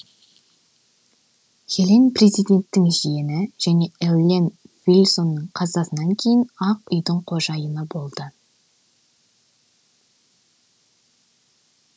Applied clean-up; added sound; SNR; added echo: none; none; none; none.